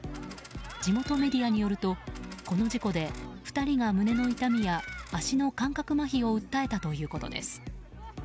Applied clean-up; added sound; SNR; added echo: none; Coin (dropping) + Alarm; 20 dB; none.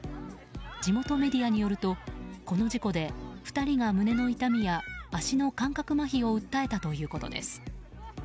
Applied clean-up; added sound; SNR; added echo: none; none; none; none.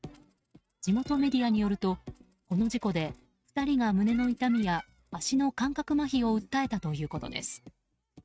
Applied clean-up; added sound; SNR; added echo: neural mask model RNNoise.